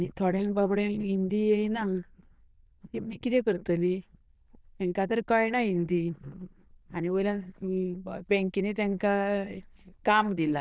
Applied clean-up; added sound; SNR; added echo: neural diffusion model UNIVERSE++.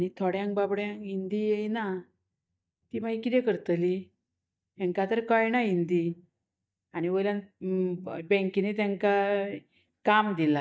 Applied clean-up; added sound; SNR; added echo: neural mask model DeepFilterNet 3.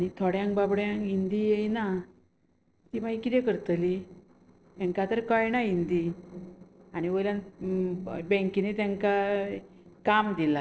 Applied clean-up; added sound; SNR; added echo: neural separator model SepFormer DNS4.